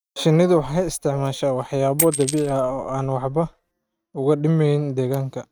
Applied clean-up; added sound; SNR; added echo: neural mask model RNNoise.